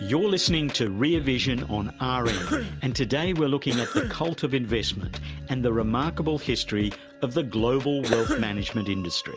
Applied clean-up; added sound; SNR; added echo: none; Cough; 7 dB; none.